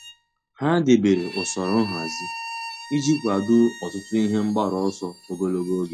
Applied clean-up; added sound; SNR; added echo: classical method log-MMSE.